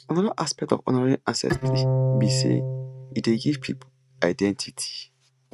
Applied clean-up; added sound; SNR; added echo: neural mask model RNNoise.